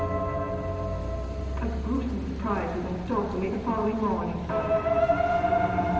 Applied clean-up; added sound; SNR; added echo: none; Car passing by / Idling / Accelerating, revving, vroom; 8 dB; reverberation time 1.2 s.